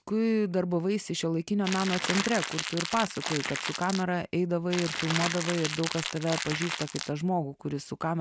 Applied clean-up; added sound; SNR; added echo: none; Crackle; 5 dB; none.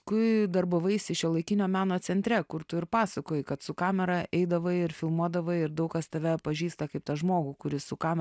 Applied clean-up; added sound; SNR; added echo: none; none; none; none.